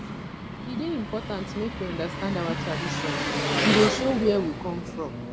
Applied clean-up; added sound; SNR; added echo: none; Engine; 1 dB; none.